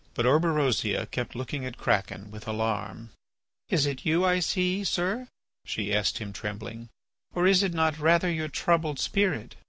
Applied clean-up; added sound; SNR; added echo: none; none; none; none.